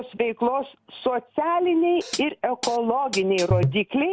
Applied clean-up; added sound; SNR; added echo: none; Hi-hat; 5 dB; none.